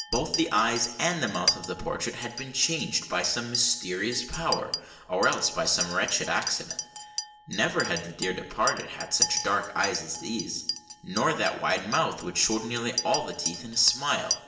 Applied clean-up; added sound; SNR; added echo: none; Chink, clink; 7 dB; reverberation time 1.1 s.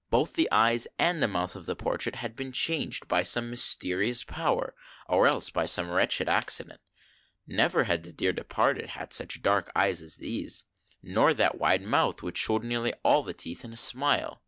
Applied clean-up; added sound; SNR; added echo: none; none; none; none.